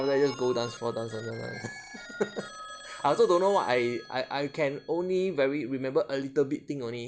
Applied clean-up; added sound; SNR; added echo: none; Telephone; 17 dB; none.